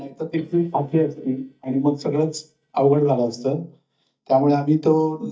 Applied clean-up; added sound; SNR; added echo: neural mask model DeepFilterNet 3.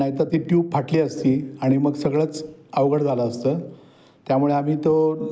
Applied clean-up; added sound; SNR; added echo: none; none; none; none.